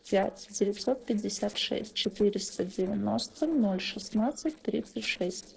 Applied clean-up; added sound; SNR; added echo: neural separator model SepFormer DNS4.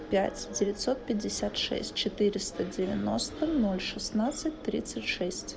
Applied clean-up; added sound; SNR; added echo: none; none; none; none.